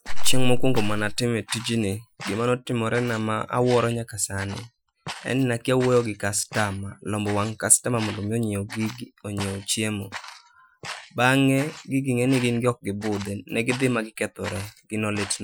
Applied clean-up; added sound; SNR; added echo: classical method Wiener filter.